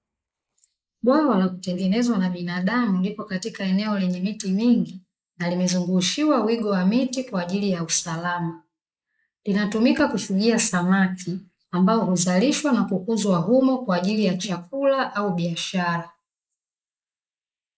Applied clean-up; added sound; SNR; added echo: neural mask model Resemble Enhance denoiser.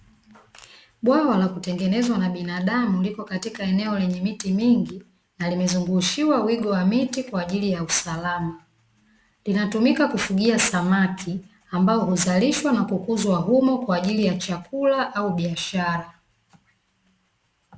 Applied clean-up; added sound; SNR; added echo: none; none; none; none.